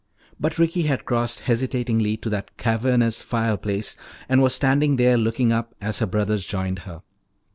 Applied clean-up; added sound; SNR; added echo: none; none; none; none.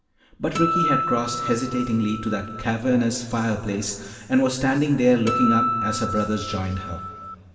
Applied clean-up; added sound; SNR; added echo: none; Acoustic guitar; 3 dB; reverberation time 2.0 s.